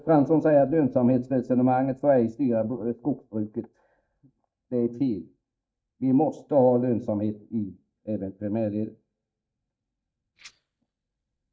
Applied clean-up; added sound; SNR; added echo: neural mask model DeepFilterNet 3.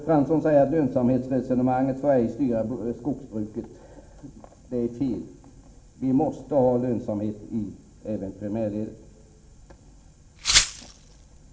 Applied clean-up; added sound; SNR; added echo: none; Glass; -1 dB; reverberation time 1.6 s.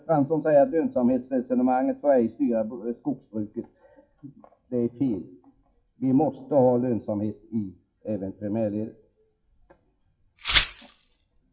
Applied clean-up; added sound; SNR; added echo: classical method WPE with log-MMSE.